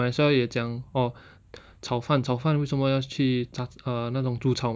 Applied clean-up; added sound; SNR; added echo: none; none; none; none.